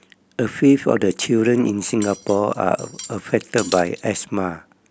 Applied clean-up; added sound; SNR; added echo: none; Cutlery, silverware; 18 dB; none.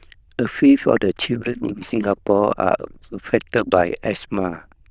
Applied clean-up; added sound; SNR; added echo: neural diffusion model UNIVERSE++.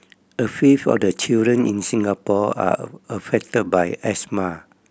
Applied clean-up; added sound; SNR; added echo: none; none; none; none.